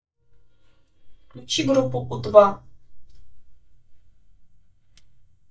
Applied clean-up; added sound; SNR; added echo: neural mask model DeepFilterNet 3.